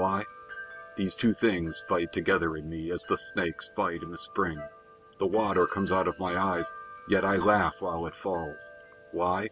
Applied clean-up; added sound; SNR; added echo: none; Wind chime + Wind instrument, woodwind instrument; 16 dB; none.